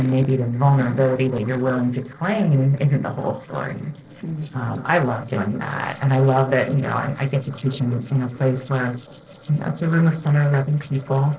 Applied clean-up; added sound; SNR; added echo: neural separator model SepFormer DNS4.